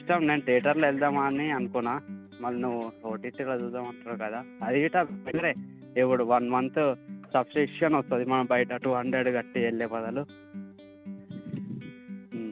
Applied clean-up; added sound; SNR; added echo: none; Acoustic guitar; 14 dB; none.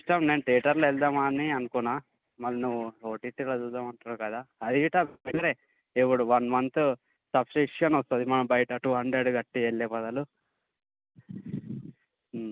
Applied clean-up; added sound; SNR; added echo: none; none; none; none.